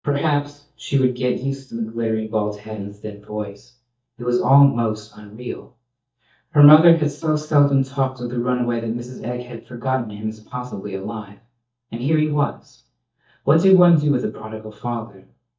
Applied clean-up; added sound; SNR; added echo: neural mask model DeepFilterNet 3.